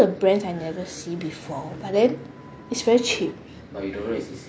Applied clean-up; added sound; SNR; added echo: none; none; none; none.